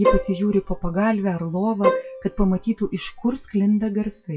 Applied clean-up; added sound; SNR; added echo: classical method WPE with log-MMSE.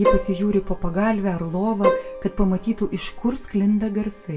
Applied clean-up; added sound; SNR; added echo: none; Bowed string instrument; 2 dB; reverberation time 0.2 s.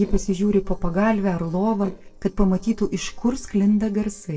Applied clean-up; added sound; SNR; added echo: neural separator model SepFormer DNS4.